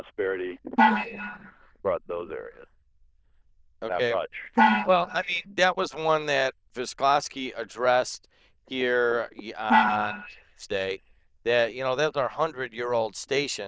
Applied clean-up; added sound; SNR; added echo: neural diffusion model UNIVERSE++.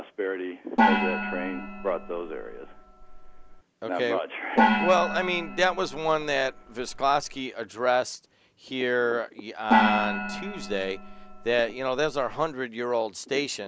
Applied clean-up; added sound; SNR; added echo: none; Gong; 0 dB; none.